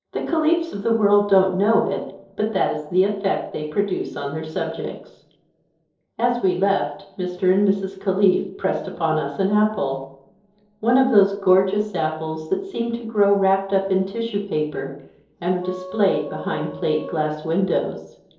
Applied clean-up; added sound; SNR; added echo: neural separator model SepFormer DNS4.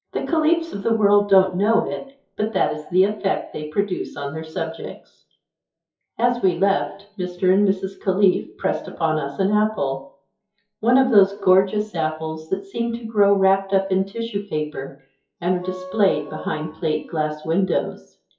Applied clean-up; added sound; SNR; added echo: classical method WPE with log-MMSE.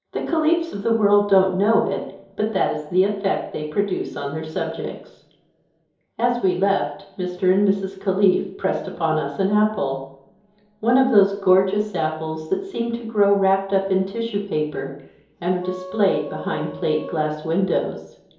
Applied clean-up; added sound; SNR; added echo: none; Wind instrument, woodwind instrument; 15 dB; reverberation time 2.8 s.